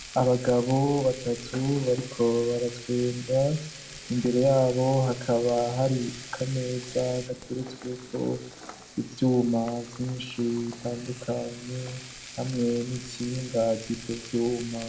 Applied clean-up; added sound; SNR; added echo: none; Frying (food); 16 dB; reverberation time 0.6 s.